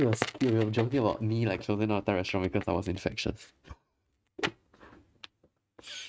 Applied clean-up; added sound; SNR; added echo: neural mask model RNNoise.